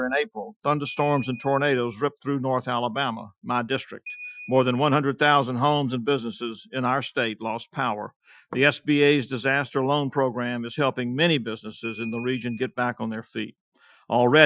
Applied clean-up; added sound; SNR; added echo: classical method Wiener filter.